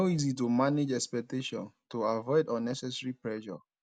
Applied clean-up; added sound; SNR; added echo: none; none; none; none.